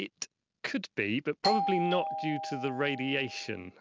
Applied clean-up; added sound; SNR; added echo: none; Doorbell; 1 dB; none.